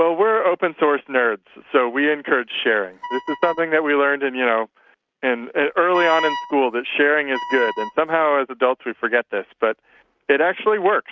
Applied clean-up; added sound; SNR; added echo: neural mask model RNNoise.